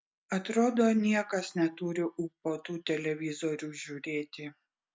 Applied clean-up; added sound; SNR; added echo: none; none; none; none.